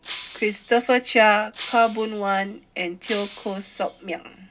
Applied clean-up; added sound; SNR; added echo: none; Shatter; 12 dB; reverberation time 0.2 s.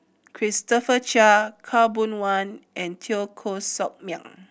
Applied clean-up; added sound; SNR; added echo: none; none; none; none.